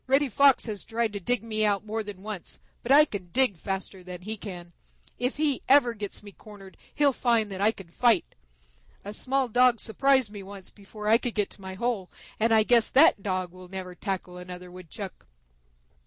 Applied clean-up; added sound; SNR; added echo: none; none; none; none.